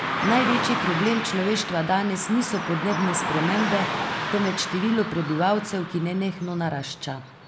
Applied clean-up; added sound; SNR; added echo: none; Car passing by / Traffic noise, roadway noise; 4 dB; none.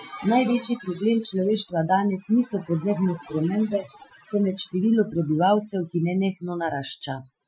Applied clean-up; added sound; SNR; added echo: classical method Wiener filter.